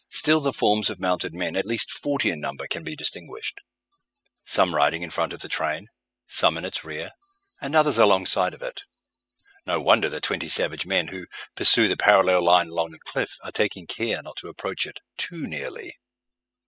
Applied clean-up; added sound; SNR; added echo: classical method spectral subtraction.